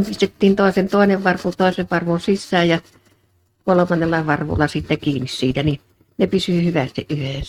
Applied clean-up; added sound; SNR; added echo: neural mask model RNNoise.